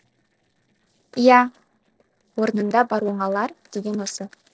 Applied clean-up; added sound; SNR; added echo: neural separator model SepFormer DNS4.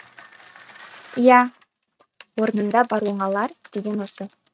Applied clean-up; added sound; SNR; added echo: neural mask model RNNoise.